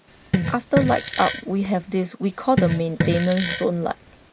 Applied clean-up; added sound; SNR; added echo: none; Fart; 4 dB; none.